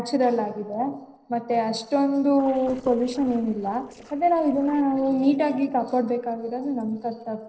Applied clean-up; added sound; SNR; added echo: neural separator model SepFormer DNS4.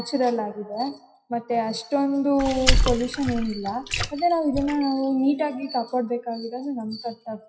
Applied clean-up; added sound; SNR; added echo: classical method WPE with log-MMSE.